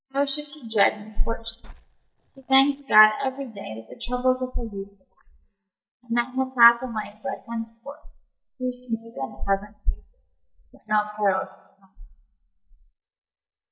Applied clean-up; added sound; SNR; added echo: neural mask model DeepFilterNet 3.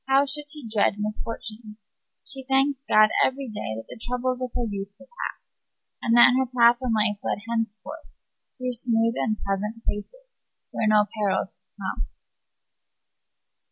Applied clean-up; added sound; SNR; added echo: none; none; none; none.